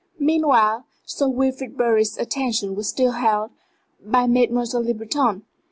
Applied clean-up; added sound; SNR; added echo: none; none; none; none.